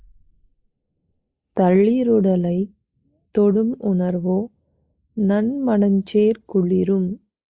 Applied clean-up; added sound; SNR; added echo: neural mask model Resemble Enhance denoiser.